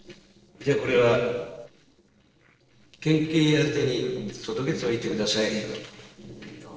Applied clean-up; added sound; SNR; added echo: neural separator model SepFormer DNS4.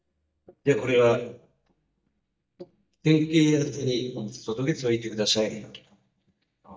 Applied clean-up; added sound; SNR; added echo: neural mask model DeepFilterNet 3.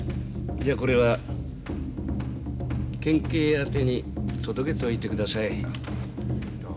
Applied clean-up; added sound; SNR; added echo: none; none; none; none.